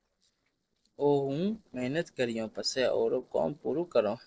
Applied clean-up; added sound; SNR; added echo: neural separator model SepFormer DNS4.